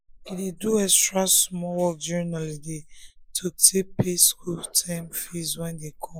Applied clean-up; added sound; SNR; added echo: neural mask model Resemble Enhance denoiser.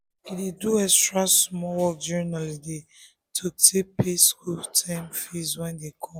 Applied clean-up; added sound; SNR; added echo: none; none; none; none.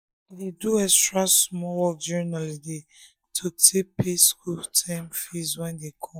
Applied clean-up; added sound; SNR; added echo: neural mask model DeepFilterNet 3.